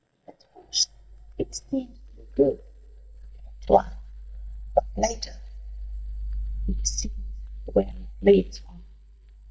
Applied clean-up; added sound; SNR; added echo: neural mask model DeepFilterNet 3.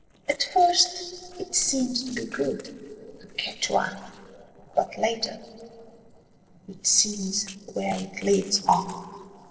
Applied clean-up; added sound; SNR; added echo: neural separator model SepFormer DNS4.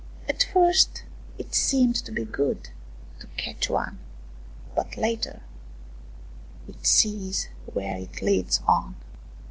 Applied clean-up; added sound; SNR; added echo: none; none; none; none.